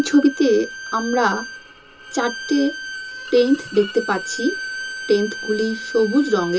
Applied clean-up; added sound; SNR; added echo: none; Bowed string instrument; 11 dB; reverberation time 0.2 s.